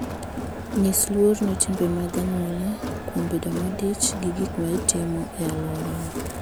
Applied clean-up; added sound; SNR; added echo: none; Crowd; 6 dB; none.